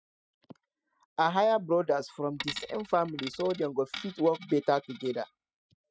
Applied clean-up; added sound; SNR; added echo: classical method spectral subtraction.